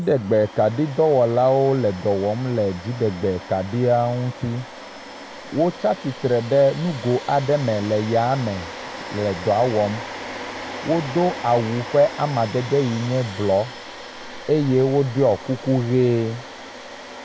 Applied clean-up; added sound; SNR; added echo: none; Domestic sounds, home sounds; 14 dB; none.